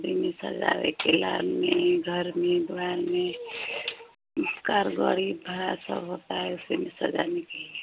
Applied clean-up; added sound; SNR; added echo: none; none; none; none.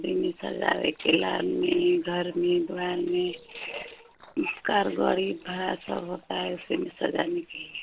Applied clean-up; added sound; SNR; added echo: neural separator model SepFormer DNS4.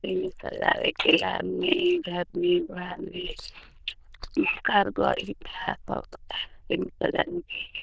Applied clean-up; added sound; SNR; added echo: neural diffusion model UNIVERSE++.